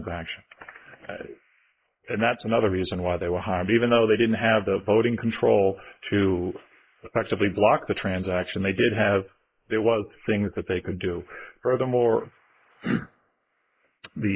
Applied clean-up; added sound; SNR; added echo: neural mask model Resemble Enhance denoiser.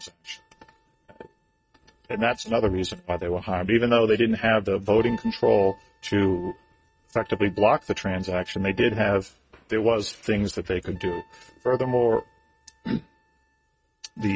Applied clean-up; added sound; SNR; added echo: neural mask model RNNoise.